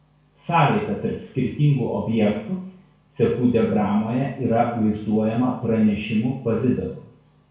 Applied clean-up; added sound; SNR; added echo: none; none; none; reverberation time 0.6 s.